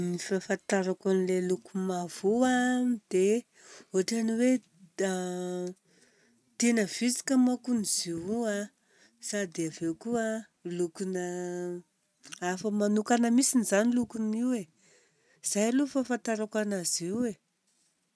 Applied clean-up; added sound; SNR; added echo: none; none; none; none.